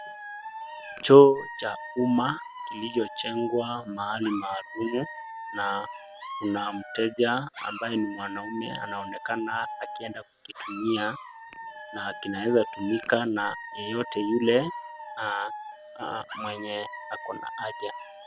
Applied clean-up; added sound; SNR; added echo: none; Alarm / Dog; 12 dB; none.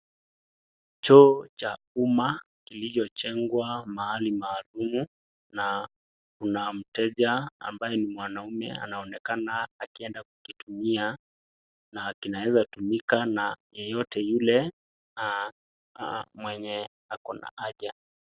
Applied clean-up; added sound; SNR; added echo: none; none; none; none.